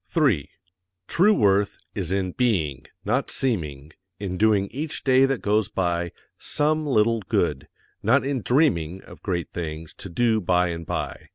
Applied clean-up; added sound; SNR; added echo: none; none; none; none.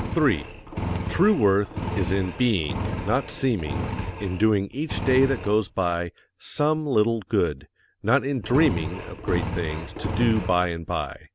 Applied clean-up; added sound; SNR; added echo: none; Engine; 7 dB; none.